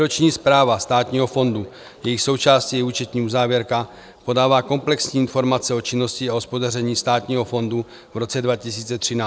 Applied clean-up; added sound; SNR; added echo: none; none; none; none.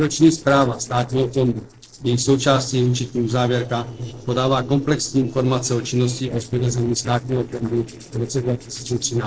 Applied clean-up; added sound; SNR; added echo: neural separator model SepFormer DNS4.